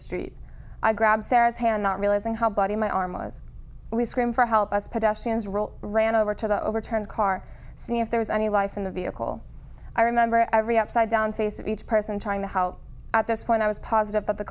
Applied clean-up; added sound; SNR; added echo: none; none; none; none.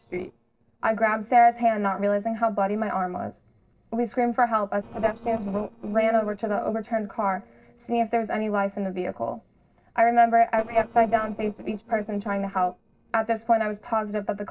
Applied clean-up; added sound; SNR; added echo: neural separator model SepFormer DNS4.